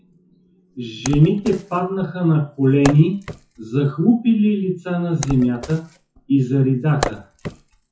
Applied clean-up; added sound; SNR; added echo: classical method WPE with log-MMSE.